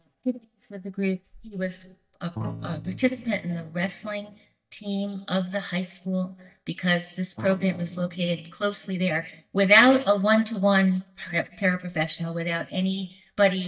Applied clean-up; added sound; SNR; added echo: neural mask model DeepFilterNet 3.